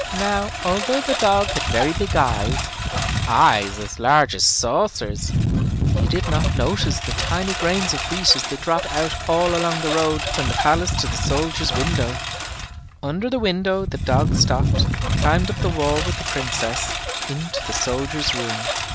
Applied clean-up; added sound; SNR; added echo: none; Engine; 1 dB; none.